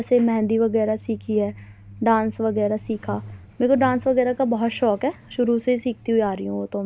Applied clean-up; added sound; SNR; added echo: none; Truck; 20 dB; none.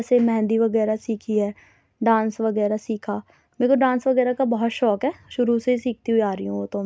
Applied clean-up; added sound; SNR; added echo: none; none; none; none.